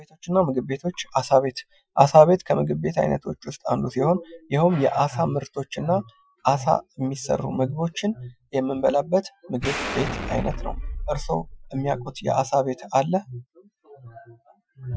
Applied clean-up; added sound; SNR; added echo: classical method Wiener filter.